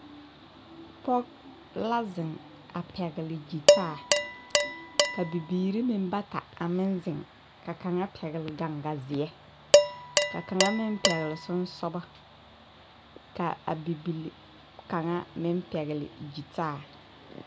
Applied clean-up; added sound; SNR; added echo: none; Dishes, pots, and pans; -5 dB; none.